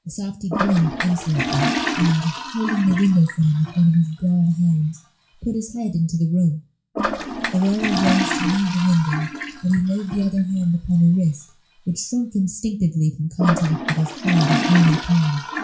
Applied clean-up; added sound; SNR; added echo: classical method WPE with log-MMSE.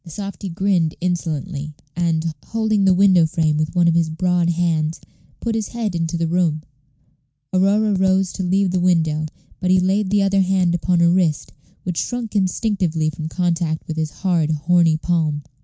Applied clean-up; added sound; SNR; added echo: none; none; none; none.